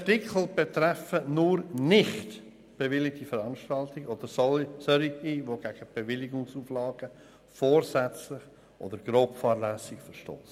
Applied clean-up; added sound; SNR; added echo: none; none; none; none.